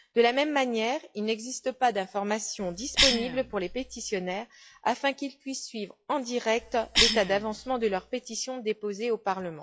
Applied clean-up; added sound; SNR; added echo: classical method log-MMSE.